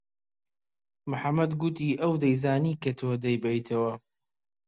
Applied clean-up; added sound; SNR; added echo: none; none; none; none.